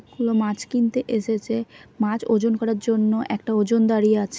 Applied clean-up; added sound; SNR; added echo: none; none; none; none.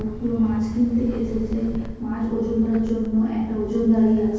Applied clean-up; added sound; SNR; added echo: none; Wind; 12 dB; reverberation time 1.3 s.